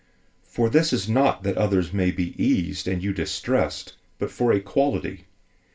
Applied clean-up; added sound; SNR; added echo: none; none; none; reverberation time 0.2 s.